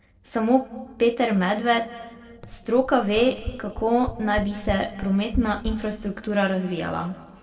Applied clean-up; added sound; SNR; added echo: neural separator model SepFormer DNS4.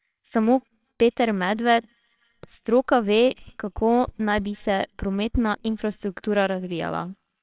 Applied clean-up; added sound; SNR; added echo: neural separator model SepFormer WHAMR!.